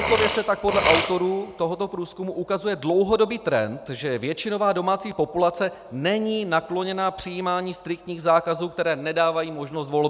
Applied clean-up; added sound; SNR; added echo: none; Burping, eructation; 9 dB; none.